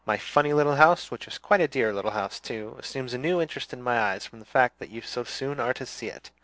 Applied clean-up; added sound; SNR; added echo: none; none; none; none.